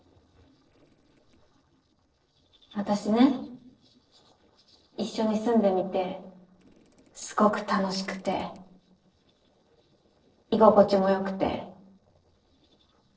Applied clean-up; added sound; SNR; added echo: neural separator model SepFormer DNS4.